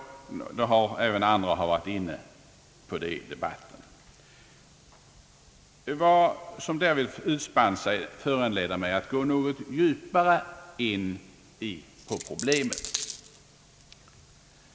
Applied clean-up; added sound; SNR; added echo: none; Coin (dropping); 8 dB; none.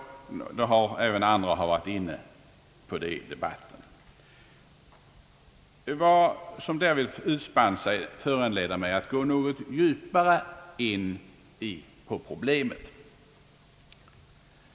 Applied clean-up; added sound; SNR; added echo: none; none; none; none.